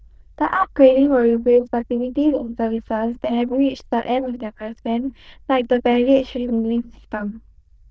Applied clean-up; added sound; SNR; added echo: neural diffusion model UNIVERSE++.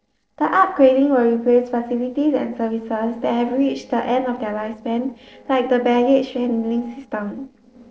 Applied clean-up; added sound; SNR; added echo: neural separator model SepFormer DNS4.